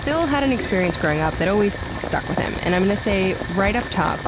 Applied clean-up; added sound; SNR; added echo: none; Boiling; 3 dB; none.